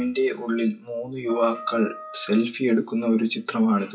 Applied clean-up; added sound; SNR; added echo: classical method WPE with log-MMSE.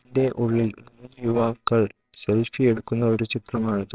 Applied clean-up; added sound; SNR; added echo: neural separator model SepFormer WHAMR!.